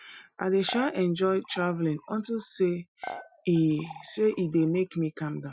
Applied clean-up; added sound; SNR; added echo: classical method Wiener filter.